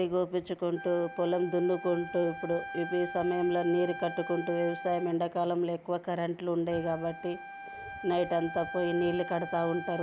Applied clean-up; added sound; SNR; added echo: none; Wind instrument, woodwind instrument; 12 dB; none.